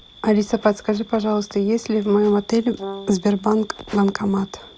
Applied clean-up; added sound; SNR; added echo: none; Brass instrument; 13 dB; none.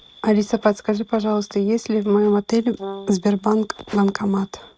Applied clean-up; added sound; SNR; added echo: neural mask model RNNoise.